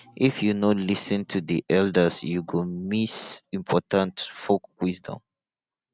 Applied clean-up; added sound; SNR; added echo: none; none; none; none.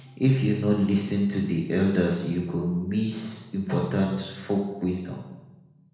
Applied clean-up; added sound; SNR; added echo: none; none; none; reverberation time 0.9 s.